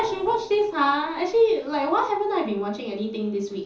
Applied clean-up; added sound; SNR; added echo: neural separator model SepFormer DNS4.